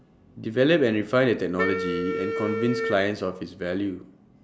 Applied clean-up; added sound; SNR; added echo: none; Wind instrument, woodwind instrument; 5 dB; none.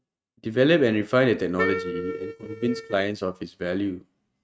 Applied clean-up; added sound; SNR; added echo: neural mask model RNNoise.